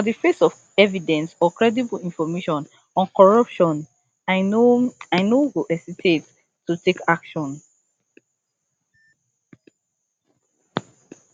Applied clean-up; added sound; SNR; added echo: none; none; none; none.